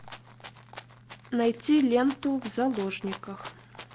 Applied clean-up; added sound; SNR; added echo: none; Rattle (instrument); 18 dB; none.